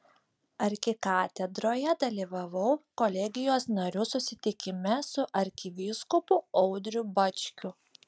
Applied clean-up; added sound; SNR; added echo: none; none; none; none.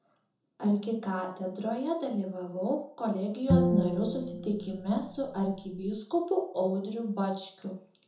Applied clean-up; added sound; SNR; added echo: none; Bowed string instrument; -1 dB; reverberation time 0.6 s.